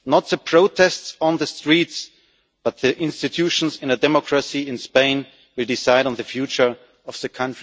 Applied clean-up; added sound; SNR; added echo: none; none; none; none.